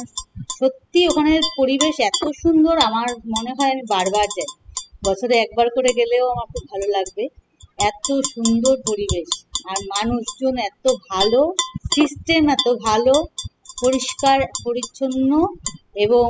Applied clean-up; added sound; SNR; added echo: classical method spectral subtraction.